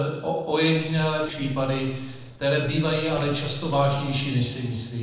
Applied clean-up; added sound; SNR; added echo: neural separator model SepFormer DNS4.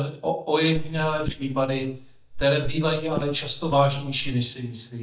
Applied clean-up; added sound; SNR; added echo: neural mask model DeepFilterNet 3.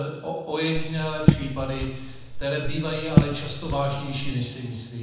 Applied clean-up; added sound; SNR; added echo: none; Raindrop / Drip; -4 dB; reverberation time 1.0 s.